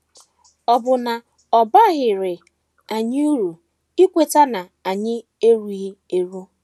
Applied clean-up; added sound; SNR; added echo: none; none; none; none.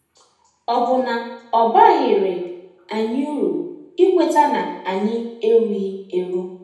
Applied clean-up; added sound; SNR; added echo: none; none; none; reverberation time 0.8 s.